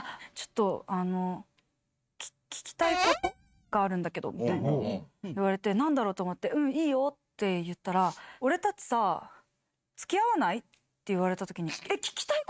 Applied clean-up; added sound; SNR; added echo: neural mask model RNNoise.